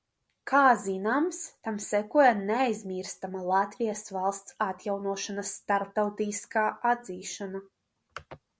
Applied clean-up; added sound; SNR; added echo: none; none; none; none.